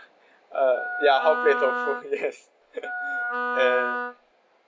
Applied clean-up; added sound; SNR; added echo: none; Wind instrument, woodwind instrument; 3 dB; none.